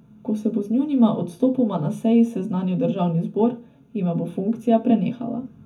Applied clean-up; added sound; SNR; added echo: none; none; none; reverberation time 0.3 s.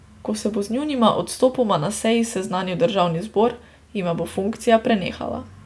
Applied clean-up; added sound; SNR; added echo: none; none; none; none.